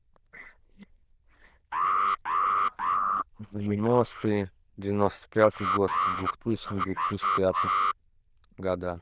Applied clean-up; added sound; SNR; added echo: neural diffusion model UNIVERSE++.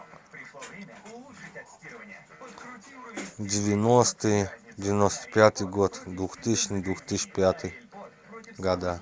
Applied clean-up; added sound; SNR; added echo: none; none; none; none.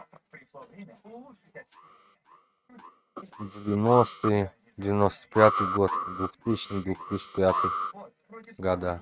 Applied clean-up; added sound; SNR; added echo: neural mask model RNNoise.